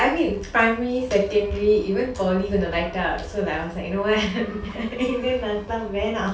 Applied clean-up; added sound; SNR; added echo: none; none; none; reverberation time 0.3 s.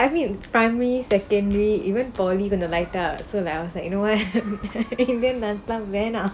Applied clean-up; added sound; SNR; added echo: none; none; none; none.